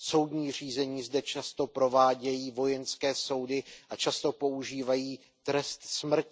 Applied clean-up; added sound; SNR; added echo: none; none; none; none.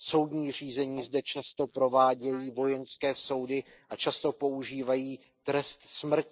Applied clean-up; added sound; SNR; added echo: neural mask model Resemble Enhance denoiser.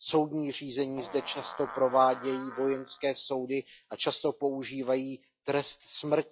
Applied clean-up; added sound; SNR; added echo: classical method log-MMSE.